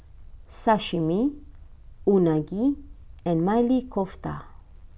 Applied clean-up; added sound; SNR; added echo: none; none; none; none.